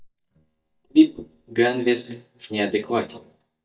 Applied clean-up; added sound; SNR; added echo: neural mask model DeepFilterNet 3.